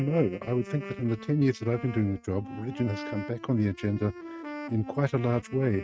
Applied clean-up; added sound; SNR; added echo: neural mask model RNNoise.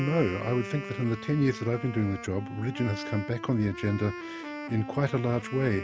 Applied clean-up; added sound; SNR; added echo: none; Wind instrument, woodwind instrument; 11 dB; none.